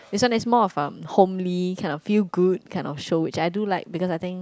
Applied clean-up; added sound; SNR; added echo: none; none; none; none.